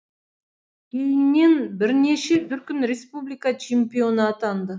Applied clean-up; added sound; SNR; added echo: neural mask model DeepFilterNet 3.